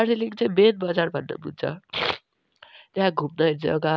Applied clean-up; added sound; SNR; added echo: none; none; none; none.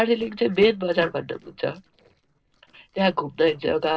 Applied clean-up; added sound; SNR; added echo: neural separator model SepFormer DNS4.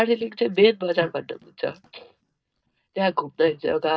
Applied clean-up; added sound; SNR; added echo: neural mask model DeepFilterNet 3.